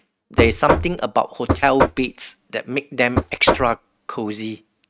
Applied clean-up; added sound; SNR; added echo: neural mask model RNNoise.